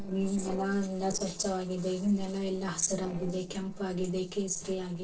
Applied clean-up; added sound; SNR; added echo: neural separator model SepFormer DNS4.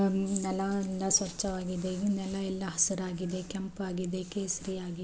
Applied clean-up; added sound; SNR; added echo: none; none; none; none.